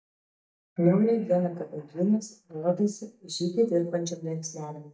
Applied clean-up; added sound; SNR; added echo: neural mask model DeepFilterNet 3.